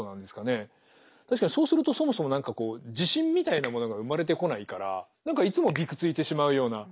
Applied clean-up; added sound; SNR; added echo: neural mask model Resemble Enhance denoiser.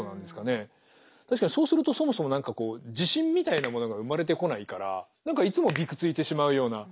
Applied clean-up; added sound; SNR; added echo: none; Crack / Crackle; 15 dB; none.